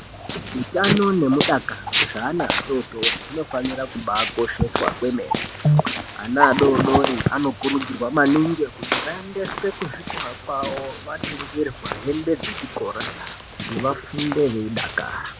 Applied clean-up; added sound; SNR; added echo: none; Walk, footsteps; 5 dB; none.